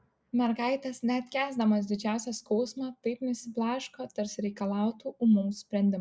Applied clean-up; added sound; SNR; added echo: none; none; none; none.